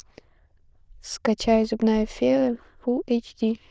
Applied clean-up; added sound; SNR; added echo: neural diffusion model UNIVERSE++.